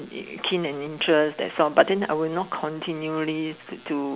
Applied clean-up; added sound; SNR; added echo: none; none; none; none.